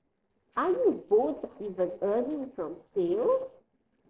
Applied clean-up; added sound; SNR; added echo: neural separator model SepFormer DNS4.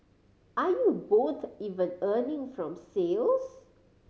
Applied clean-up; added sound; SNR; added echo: none; none; none; none.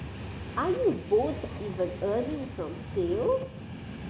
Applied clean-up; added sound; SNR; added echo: none; Train; 8 dB; none.